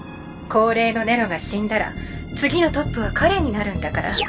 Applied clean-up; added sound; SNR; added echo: none; none; none; none.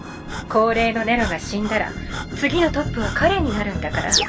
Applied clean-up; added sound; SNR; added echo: none; Breathing; 13 dB; none.